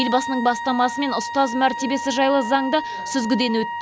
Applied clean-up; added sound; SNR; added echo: none; Wind instrument, woodwind instrument; 7 dB; none.